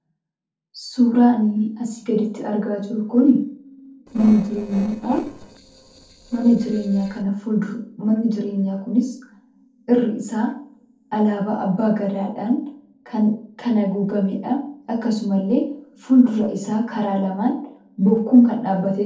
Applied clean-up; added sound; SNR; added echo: neural separator model SepFormer DNS4.